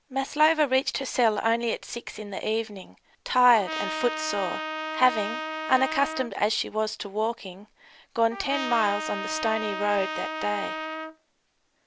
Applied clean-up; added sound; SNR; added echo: none; Trumpet; 6 dB; none.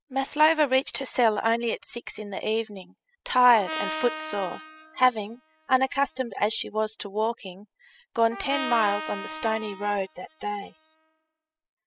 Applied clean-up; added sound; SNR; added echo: classical method spectral subtraction.